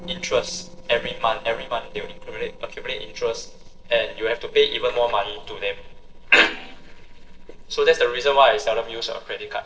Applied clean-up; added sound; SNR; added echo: neural separator model SepFormer DNS4.